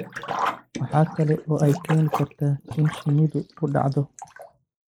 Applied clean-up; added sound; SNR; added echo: neural mask model Resemble Enhance denoiser.